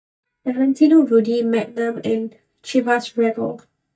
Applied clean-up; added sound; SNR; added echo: neural mask model DeepFilterNet 3.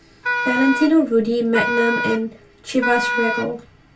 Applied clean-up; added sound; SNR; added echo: none; Wind instrument, woodwind instrument; 4 dB; reverberation time 0.2 s.